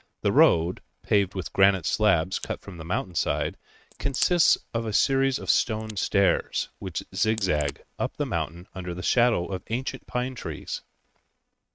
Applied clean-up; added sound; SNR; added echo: neural mask model RNNoise.